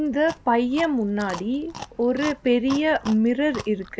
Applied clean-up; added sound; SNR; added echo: none; Chewing, mastication; 16 dB; none.